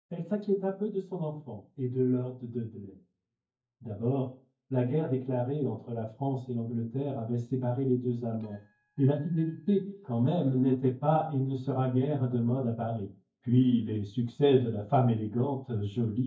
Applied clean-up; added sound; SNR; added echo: neural mask model DeepFilterNet 3.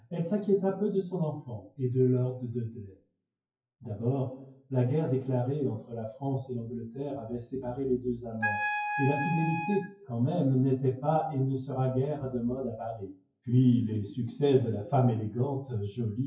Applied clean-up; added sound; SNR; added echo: classical method WPE with log-MMSE.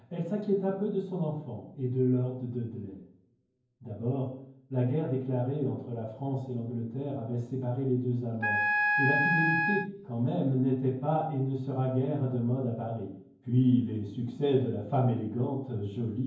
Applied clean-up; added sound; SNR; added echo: none; Wind instrument, woodwind instrument; -1 dB; reverberation time 0.9 s.